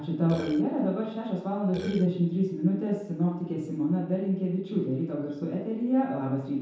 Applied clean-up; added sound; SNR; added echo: none; Burping, eructation; 10 dB; reverberation time 0.8 s.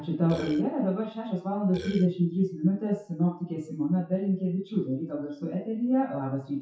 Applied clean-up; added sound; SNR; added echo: classical method WPE with log-MMSE.